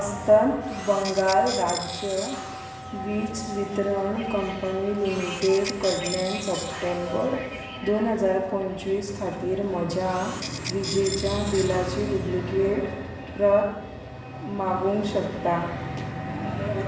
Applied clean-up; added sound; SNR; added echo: none; Tools; 12 dB; reverberation time 0.9 s.